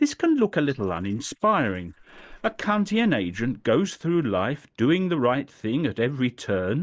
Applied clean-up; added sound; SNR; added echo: neural mask model Resemble Enhance denoiser.